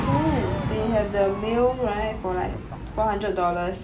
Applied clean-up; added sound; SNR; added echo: none; Crowd / Fireworks; 6 dB; none.